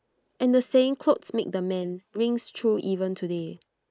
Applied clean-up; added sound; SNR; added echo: neural mask model Resemble Enhance denoiser.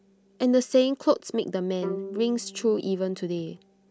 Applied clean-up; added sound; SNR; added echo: none; Bowed string instrument; 16 dB; none.